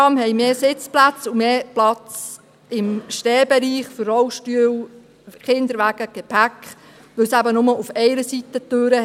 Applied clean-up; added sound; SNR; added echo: none; none; none; none.